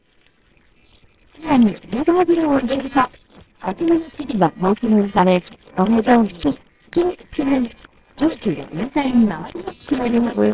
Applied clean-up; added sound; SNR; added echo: neural separator model SepFormer WHAMR!.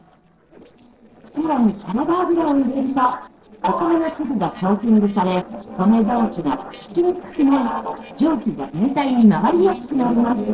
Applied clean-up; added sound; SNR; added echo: neural separator model SepFormer DNS4.